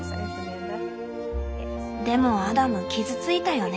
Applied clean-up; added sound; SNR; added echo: none; none; none; none.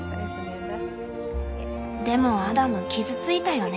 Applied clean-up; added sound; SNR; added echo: none; Applause / Crowd / Cheering + Wind instrument, woodwind instrument; 19 dB; none.